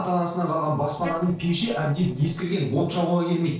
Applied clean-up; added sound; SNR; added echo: neural separator model SepFormer DNS4.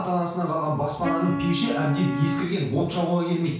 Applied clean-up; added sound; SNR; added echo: none; Wind instrument, woodwind instrument; 6 dB; reverberation time 0.5 s.